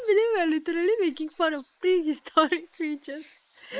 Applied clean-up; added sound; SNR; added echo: neural mask model Resemble Enhance denoiser.